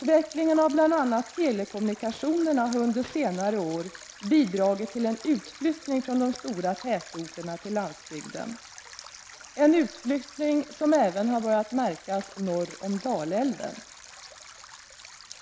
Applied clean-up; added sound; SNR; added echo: none; Stream; 19 dB; none.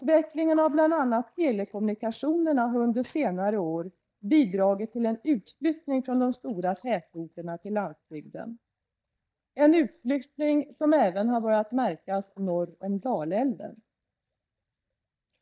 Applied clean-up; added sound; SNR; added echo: neural mask model DeepFilterNet 3.